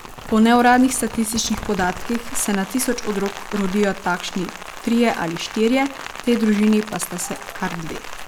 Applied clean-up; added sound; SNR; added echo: none; Rain; 12 dB; none.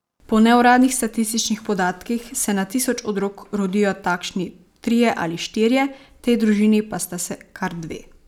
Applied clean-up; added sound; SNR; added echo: none; none; none; none.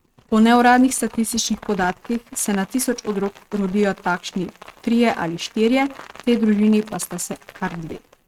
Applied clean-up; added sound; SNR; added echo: neural mask model RNNoise.